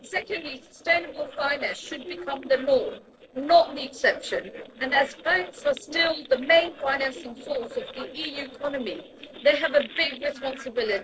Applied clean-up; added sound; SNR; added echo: neural separator model SepFormer DNS4.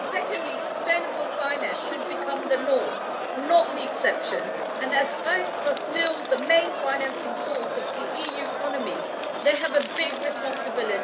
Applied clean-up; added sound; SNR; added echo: none; Crowd; 2 dB; reverberation time 0.3 s.